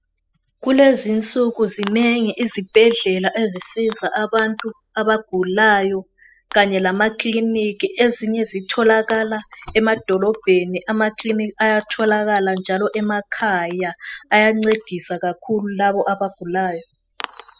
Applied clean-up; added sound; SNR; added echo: classical method spectral subtraction.